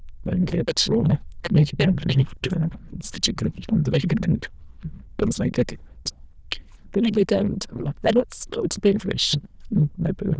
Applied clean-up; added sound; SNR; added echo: neural diffusion model UNIVERSE++.